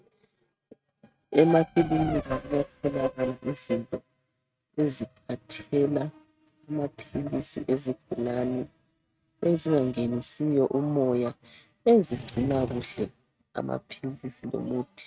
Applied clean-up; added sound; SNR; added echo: neural mask model RNNoise.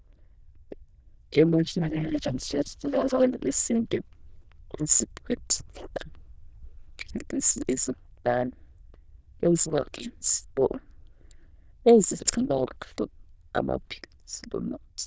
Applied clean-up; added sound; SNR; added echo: neural diffusion model UNIVERSE++.